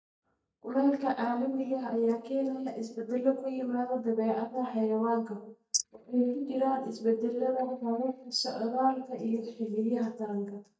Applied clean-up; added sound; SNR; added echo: neural mask model DeepFilterNet 3.